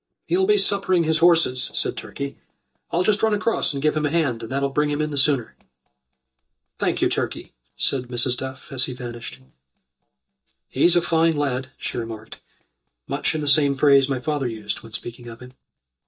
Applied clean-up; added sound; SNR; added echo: neural mask model DeepFilterNet 3.